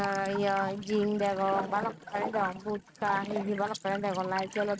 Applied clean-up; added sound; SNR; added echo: neural mask model RNNoise.